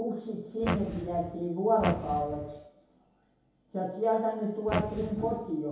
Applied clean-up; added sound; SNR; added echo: none; Fart; 4 dB; reverberation time 1.8 s.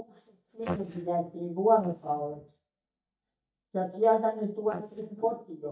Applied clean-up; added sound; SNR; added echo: neural mask model DeepFilterNet 3.